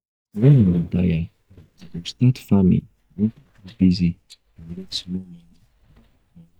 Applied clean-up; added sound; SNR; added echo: neural mask model DeepFilterNet 3.